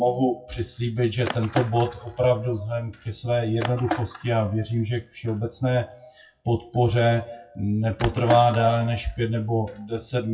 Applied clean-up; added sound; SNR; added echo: classical method WPE with log-MMSE.